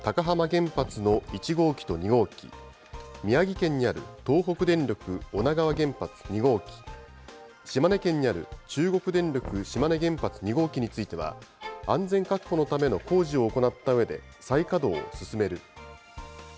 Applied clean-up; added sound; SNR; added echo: none; Knock + Bowed string instrument; 19 dB; none.